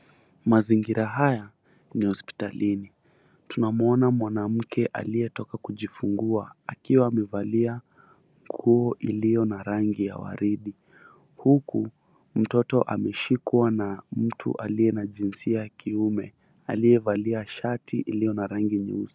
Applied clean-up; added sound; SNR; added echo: none; none; none; none.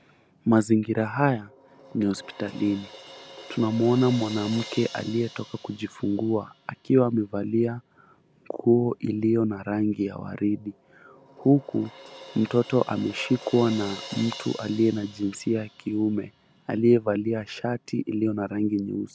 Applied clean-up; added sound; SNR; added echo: none; Crash cymbal; 20 dB; none.